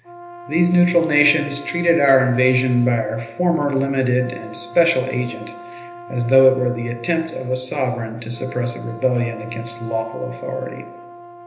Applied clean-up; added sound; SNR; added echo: none; Brass instrument; 17 dB; reverberation time 1.4 s.